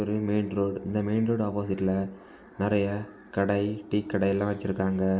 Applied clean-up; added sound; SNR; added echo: none; none; none; none.